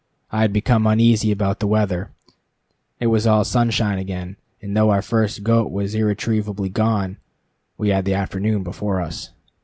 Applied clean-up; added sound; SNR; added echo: none; none; none; none.